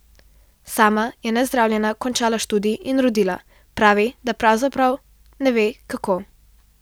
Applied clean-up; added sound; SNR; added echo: none; none; none; none.